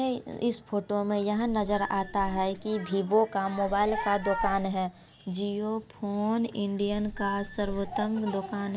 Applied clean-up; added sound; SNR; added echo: none; Squeak / Screech; 12 dB; none.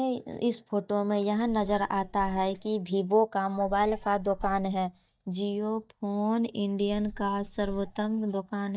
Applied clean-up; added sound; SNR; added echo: neural mask model DeepFilterNet 3.